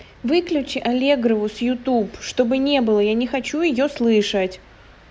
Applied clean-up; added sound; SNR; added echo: none; none; none; none.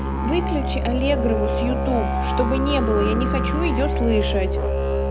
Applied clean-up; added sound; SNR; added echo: none; Musical instrument; -2 dB; none.